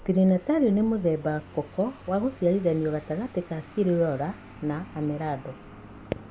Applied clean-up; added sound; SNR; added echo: none; Vehicle; 19 dB; none.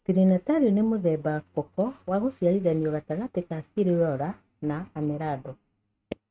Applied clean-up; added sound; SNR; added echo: neural mask model RNNoise.